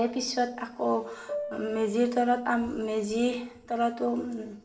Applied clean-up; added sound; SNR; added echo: none; Piano; 7 dB; reverberation time 0.7 s.